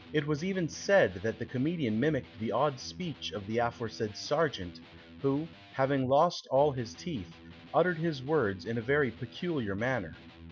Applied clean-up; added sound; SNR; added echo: none; Electric guitar; 19 dB; none.